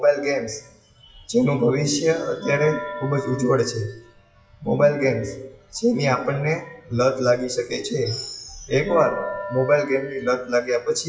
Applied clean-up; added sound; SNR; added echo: classical method WPE with log-MMSE.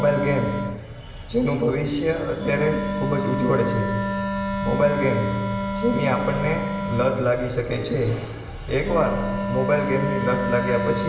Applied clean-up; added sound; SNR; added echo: none; Wind instrument, woodwind instrument; 4 dB; reverberation time 1.2 s.